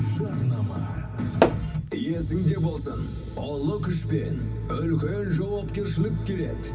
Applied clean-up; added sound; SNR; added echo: none; Tap / Hammer; 0 dB; reverberation time 0.4 s.